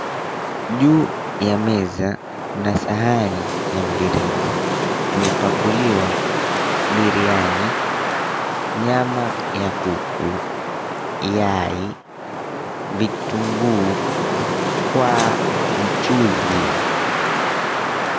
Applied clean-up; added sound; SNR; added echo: none; Wind; -1 dB; none.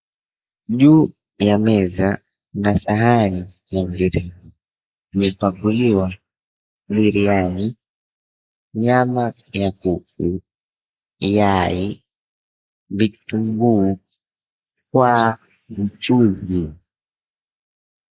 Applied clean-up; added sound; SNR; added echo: neural mask model Resemble Enhance denoiser.